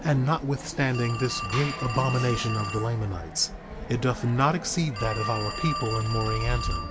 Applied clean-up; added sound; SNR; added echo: none; Telephone; 6 dB; none.